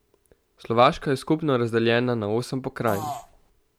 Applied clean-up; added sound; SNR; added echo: none; Fart; 10 dB; none.